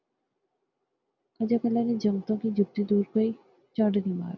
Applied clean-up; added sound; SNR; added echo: none; none; none; none.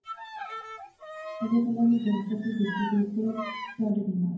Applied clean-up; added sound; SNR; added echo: none; Bowed string instrument; 11 dB; reverberation time 0.9 s.